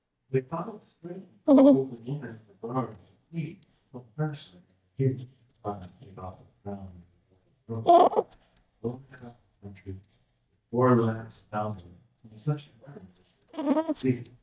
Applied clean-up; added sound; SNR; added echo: neural mask model DeepFilterNet 3.